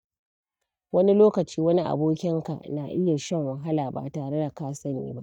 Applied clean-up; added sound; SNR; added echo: neural mask model DeepFilterNet 3.